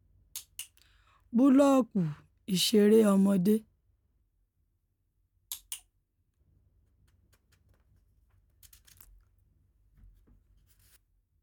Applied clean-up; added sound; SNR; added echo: none; none; none; none.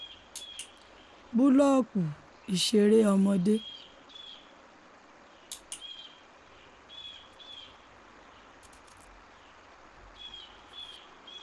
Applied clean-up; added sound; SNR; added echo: none; Bird vocalization, bird call, bird song; 19 dB; none.